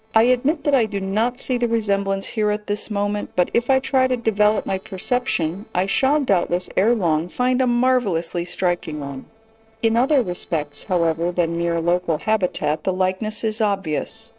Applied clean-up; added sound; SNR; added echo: neural separator model SepFormer DNS4.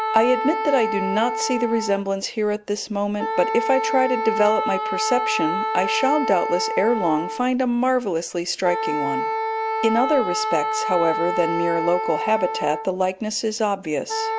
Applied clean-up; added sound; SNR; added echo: none; Wind instrument, woodwind instrument; 3 dB; none.